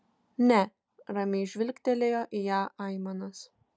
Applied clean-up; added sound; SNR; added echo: none; none; none; none.